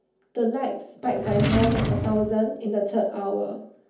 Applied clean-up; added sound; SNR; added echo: none; Drawer open or close; 0 dB; reverberation time 0.6 s.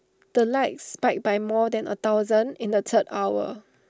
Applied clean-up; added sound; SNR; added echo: none; none; none; none.